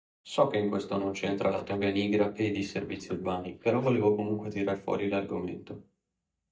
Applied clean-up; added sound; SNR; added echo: neural mask model DeepFilterNet 3.